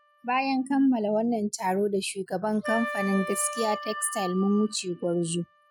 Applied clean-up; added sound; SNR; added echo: classical method spectral subtraction.